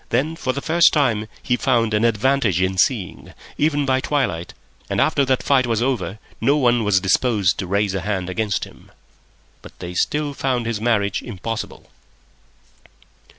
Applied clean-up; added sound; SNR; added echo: none; none; none; none.